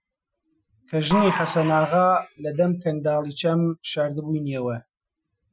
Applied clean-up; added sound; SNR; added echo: classical method Wiener filter.